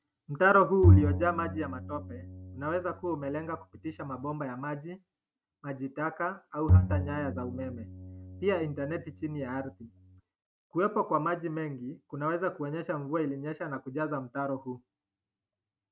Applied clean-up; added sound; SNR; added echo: neural mask model RNNoise.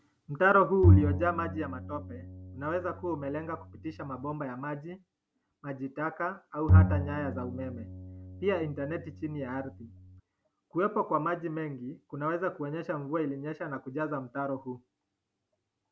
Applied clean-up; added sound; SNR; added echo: none; Bowed string instrument; -4 dB; none.